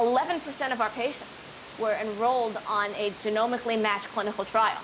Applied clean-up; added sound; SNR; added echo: none; Water; 16 dB; none.